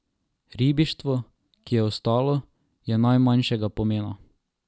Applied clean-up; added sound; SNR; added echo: none; none; none; none.